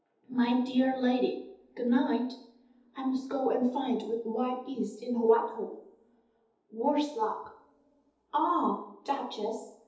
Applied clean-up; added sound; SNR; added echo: none; none; none; reverberation time 0.8 s.